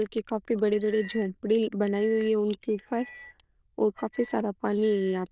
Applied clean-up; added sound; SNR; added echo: neural diffusion model UNIVERSE++.